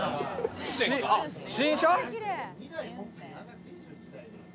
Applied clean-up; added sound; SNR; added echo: none; none; none; none.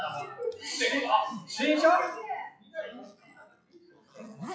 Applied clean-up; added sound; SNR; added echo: classical method WPE with log-MMSE.